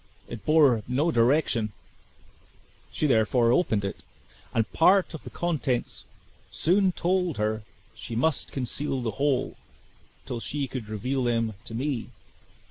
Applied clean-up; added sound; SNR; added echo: none; none; none; none.